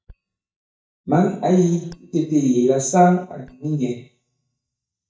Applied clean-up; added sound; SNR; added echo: neural mask model DeepFilterNet 3.